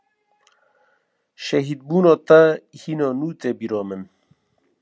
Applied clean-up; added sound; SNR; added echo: none; none; none; none.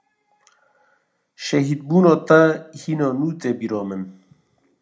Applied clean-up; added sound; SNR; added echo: none; none; none; reverberation time 0.2 s.